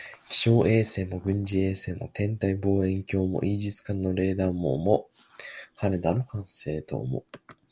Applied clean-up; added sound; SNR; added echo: none; none; none; none.